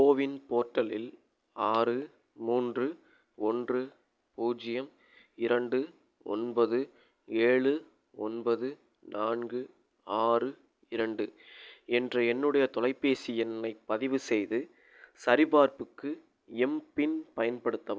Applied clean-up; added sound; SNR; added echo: none; none; none; none.